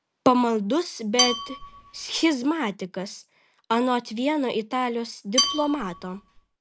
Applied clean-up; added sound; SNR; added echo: none; Dishes, pots, and pans / Glass / Bell; 3 dB; none.